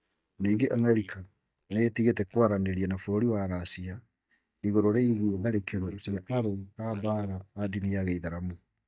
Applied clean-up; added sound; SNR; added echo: neural mask model DeepFilterNet 3.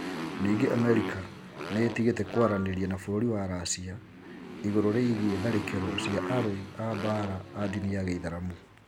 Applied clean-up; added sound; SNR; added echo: none; Motorcycle + Wind instrument, woodwind instrument; 8 dB; none.